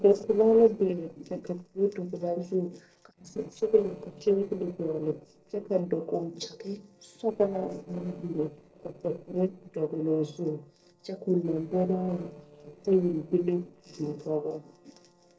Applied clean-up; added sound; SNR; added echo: neural separator model SepFormer DNS4.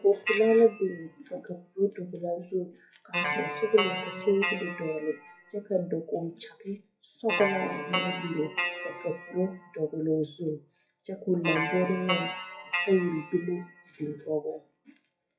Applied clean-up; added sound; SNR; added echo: classical method WPE with log-MMSE.